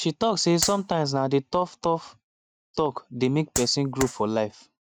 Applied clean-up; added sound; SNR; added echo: neural mask model RNNoise.